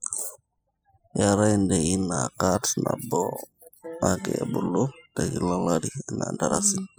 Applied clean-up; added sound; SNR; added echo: classical method spectral subtraction.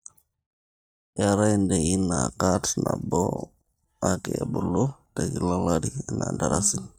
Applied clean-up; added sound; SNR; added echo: neural mask model DeepFilterNet 3.